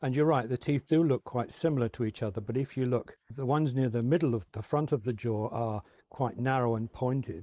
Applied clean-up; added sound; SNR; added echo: neural mask model Resemble Enhance denoiser.